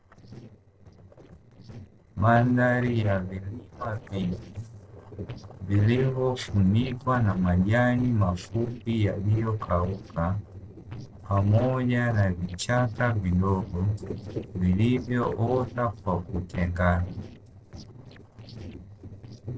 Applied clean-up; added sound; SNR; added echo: neural separator model SepFormer DNS4.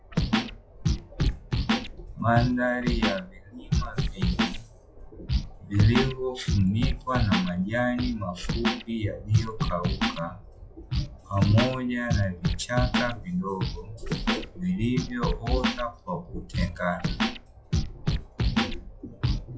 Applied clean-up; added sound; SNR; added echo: classical method log-MMSE.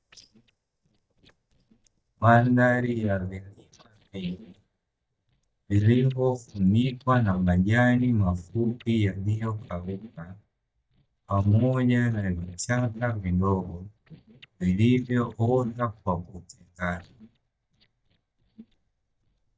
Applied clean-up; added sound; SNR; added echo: neural mask model DeepFilterNet 3.